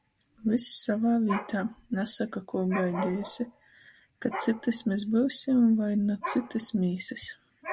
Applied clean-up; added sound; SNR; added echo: none; Dog; 15 dB; none.